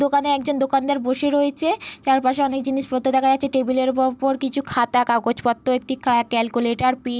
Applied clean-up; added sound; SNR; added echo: none; none; none; none.